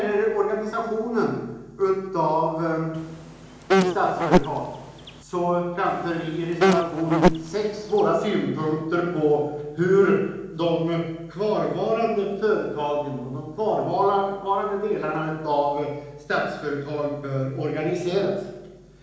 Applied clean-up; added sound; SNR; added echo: none; Insect; 0 dB; reverberation time 1.0 s.